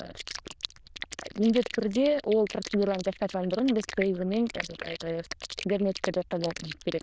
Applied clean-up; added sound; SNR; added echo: neural diffusion model UNIVERSE++.